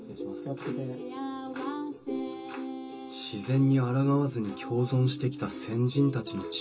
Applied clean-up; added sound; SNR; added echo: none; none; none; reverberation time 0.2 s.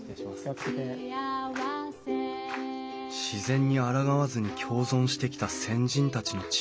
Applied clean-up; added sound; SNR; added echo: none; none; none; none.